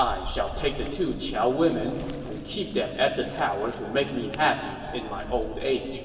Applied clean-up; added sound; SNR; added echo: none; Scissors; 12 dB; reverberation time 2.5 s.